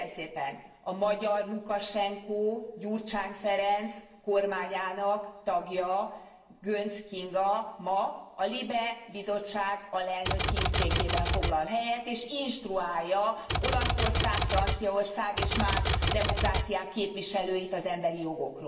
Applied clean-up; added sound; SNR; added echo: none; Typewriter; -4 dB; reverberation time 0.9 s.